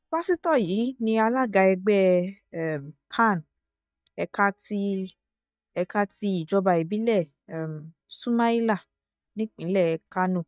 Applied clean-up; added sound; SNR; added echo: neural mask model DeepFilterNet 3.